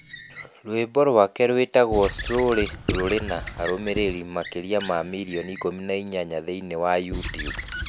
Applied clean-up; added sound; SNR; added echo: none; Squeak / Writing; 10 dB; none.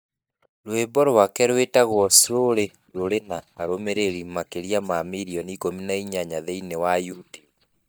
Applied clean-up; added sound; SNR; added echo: neural mask model DeepFilterNet 3.